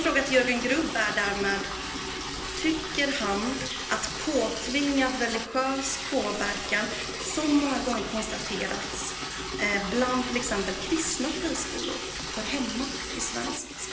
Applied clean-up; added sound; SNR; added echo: none; Liquid; 5 dB; reverberation time 1.4 s.